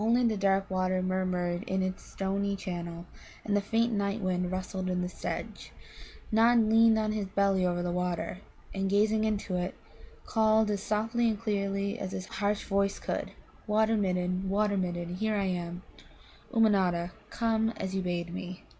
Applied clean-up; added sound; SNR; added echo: none; none; none; none.